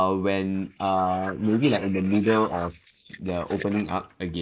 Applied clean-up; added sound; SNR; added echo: neural mask model Resemble Enhance denoiser.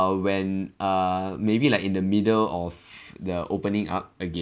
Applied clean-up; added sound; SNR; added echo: none; none; none; none.